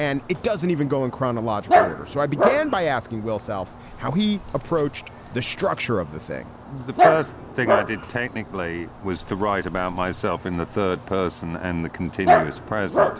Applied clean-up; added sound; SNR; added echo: none; Dog; 1 dB; none.